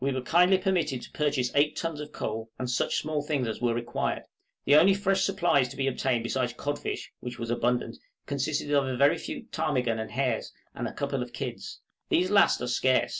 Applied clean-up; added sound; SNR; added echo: none; none; none; none.